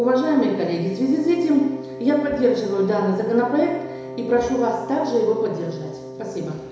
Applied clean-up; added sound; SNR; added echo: none; Wind instrument, woodwind instrument; 13 dB; reverberation time 1.0 s.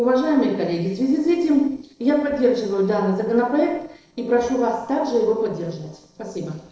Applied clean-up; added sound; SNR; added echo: neural separator model SepFormer DNS4.